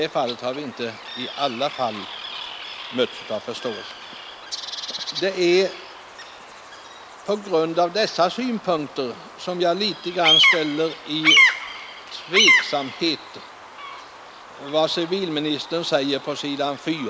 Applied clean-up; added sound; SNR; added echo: none; Bird vocalization, bird call, bird song; 1 dB; none.